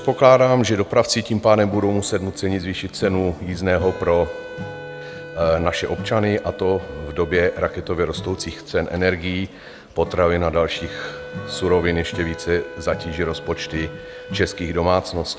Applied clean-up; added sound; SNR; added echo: none; Wind instrument, woodwind instrument + Acoustic guitar / Strum; 14 dB; none.